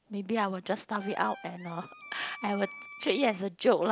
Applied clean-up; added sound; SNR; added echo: none; Wind instrument, woodwind instrument; 16 dB; none.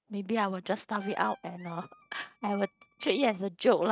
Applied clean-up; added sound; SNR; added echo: neural mask model RNNoise.